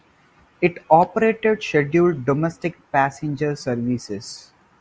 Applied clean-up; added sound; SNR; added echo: none; none; none; none.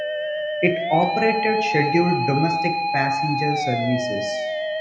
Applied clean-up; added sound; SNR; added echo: none; Musical instrument; 1 dB; reverberation time 0.7 s.